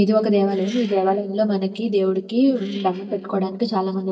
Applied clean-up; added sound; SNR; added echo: neural mask model DeepFilterNet 3.